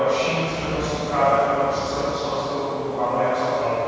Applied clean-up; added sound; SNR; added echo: none; Ocean; 12 dB; reverberation time 2.2 s.